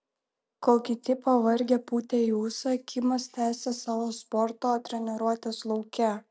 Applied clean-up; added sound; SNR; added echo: none; none; none; none.